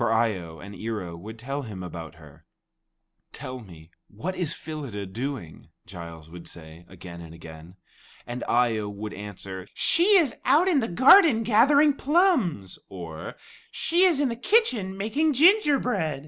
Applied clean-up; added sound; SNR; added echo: none; none; none; none.